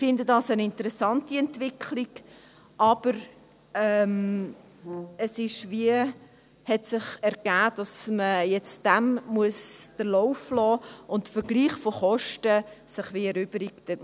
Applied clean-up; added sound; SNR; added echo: none; Brass instrument; 15 dB; none.